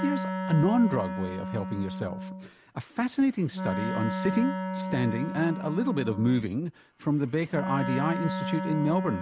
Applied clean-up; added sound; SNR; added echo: none; Wind instrument, woodwind instrument; 5 dB; none.